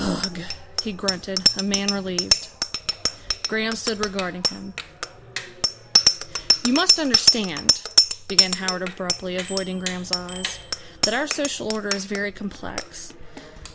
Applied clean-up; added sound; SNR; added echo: none; Bicycle bell; -4 dB; none.